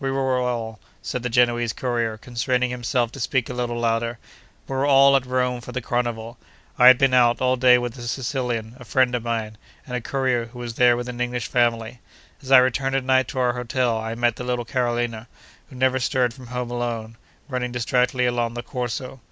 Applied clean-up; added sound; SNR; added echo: none; none; none; none.